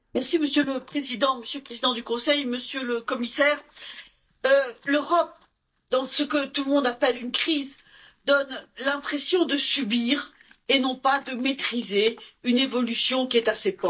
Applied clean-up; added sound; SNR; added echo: neural mask model DeepFilterNet 3.